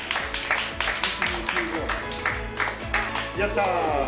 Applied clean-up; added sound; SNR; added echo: none; none; none; none.